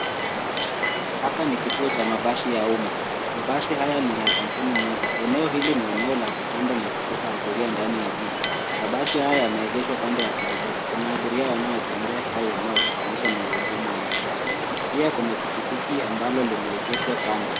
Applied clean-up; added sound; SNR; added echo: none; Stream + Chink, clink; -2 dB; none.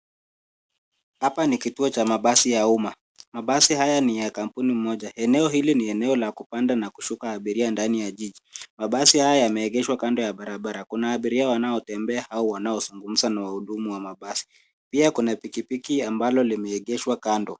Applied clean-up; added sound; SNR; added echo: none; none; none; none.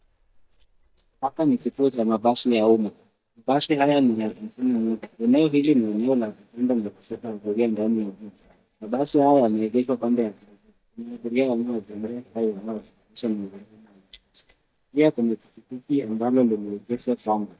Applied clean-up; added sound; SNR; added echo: neural mask model DeepFilterNet 3.